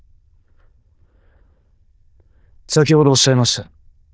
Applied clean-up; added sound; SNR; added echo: neural diffusion model UNIVERSE++.